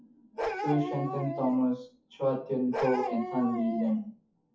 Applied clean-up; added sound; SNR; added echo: classical method WPE with log-MMSE.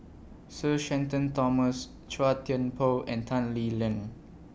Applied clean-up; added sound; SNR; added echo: none; none; none; none.